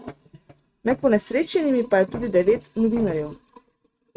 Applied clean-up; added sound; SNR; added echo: neural mask model RNNoise.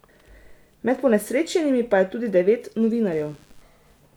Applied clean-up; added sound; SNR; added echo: none; none; none; none.